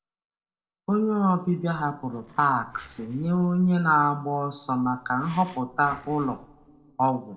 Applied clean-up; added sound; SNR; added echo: neural separator model SepFormer DNS4.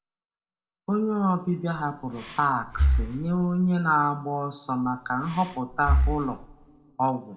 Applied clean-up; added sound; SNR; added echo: none; Breathing; 1 dB; reverberation time 0.4 s.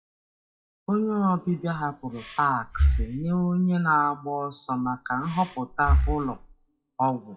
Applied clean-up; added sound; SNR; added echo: classical method WPE with log-MMSE.